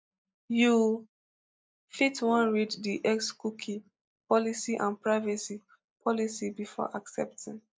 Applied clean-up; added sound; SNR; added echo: neural mask model Resemble Enhance denoiser.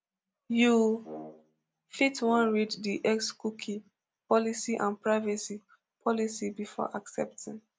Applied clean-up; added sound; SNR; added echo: none; Brass instrument; 17 dB; none.